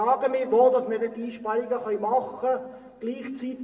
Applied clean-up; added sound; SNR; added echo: none; none; none; reverberation time 0.9 s.